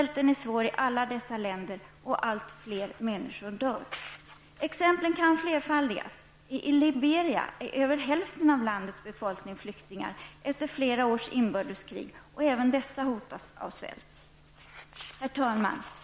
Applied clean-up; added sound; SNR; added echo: none; none; none; none.